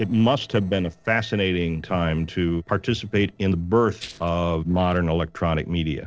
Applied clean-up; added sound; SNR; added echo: neural separator model SepFormer DNS4.